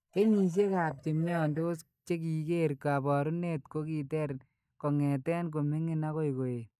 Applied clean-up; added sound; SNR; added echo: neural mask model DeepFilterNet 3.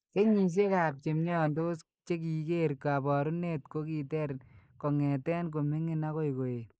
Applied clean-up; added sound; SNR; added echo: neural mask model Resemble Enhance denoiser.